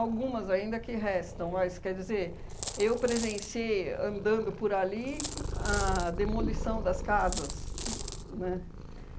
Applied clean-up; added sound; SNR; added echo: none; Coin (dropping) + Purr; 5 dB; none.